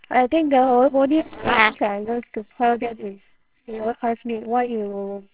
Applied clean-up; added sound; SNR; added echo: neural separator model SepFormer WHAMR!.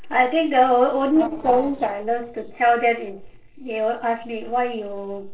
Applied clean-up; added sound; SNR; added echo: neural separator model SepFormer DNS4.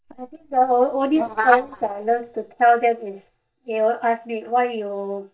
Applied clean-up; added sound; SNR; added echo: neural mask model DeepFilterNet 3.